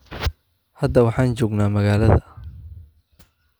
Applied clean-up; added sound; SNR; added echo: none; none; none; none.